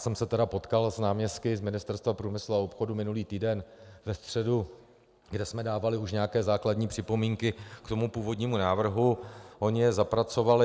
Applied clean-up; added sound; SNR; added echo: none; none; none; none.